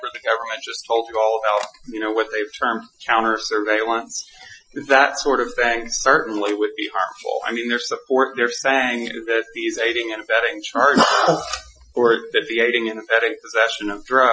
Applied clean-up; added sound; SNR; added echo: classical method Wiener filter.